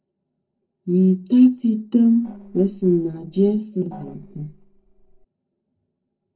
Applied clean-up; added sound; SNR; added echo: neural separator model SepFormer DNS4.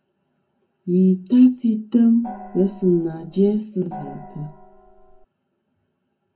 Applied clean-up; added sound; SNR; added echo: none; Gong; 18 dB; reverberation time 0.3 s.